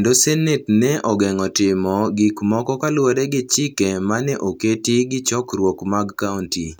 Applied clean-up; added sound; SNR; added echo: none; none; none; none.